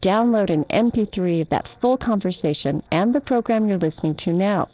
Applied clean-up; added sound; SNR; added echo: neural separator model SepFormer DNS4.